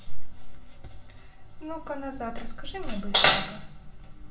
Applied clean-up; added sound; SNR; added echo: none; none; none; reverberation time 0.4 s.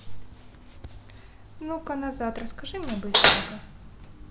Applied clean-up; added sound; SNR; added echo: none; none; none; none.